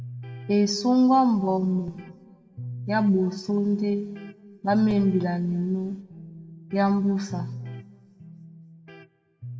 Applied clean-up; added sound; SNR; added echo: none; Electric guitar; 16 dB; reverberation time 1.3 s.